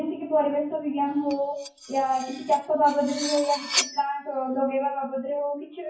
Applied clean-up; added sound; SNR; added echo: classical method WPE with log-MMSE.